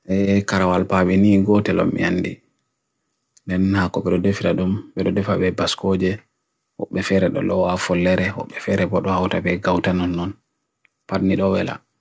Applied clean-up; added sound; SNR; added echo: none; none; none; none.